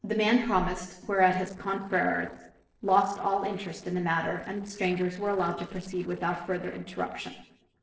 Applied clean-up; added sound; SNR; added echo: neural separator model SepFormer DNS4.